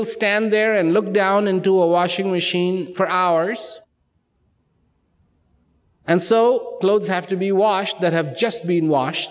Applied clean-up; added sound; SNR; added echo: none; none; none; none.